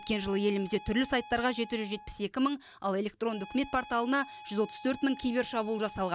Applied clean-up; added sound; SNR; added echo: none; Wind instrument, woodwind instrument; 18 dB; none.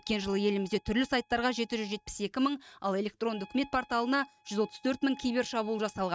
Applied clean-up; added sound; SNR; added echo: neural mask model RNNoise.